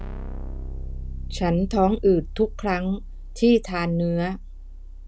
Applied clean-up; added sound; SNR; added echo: none; Keyboard (musical); 9 dB; none.